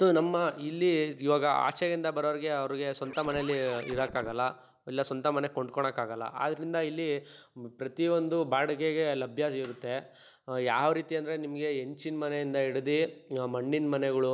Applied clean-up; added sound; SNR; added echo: none; Scratching (performance technique); 14 dB; none.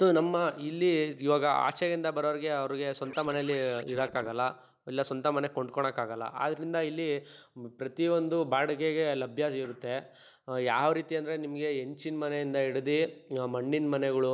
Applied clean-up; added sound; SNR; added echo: neural mask model Resemble Enhance denoiser.